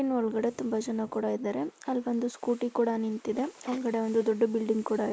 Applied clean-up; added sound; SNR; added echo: neural mask model Resemble Enhance denoiser.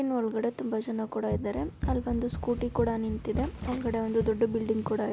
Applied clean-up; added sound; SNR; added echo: none; Run; 7 dB; none.